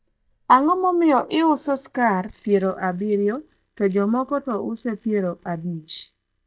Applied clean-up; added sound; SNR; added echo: neural mask model DeepFilterNet 3.